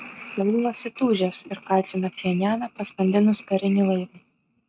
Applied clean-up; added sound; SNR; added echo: neural mask model RNNoise.